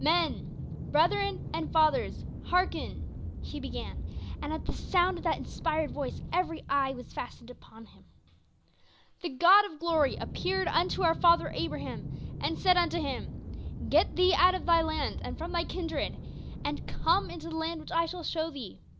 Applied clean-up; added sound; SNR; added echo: none; Aircraft; 8 dB; none.